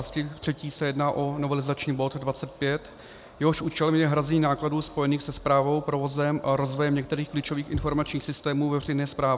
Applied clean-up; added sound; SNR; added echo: none; none; none; none.